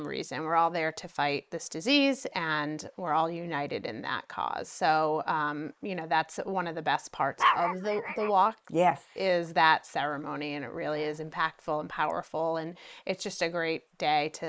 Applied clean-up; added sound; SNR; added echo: neural mask model Resemble Enhance denoiser.